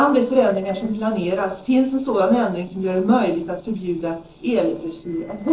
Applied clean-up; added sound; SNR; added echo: neural separator model SepFormer DNS4.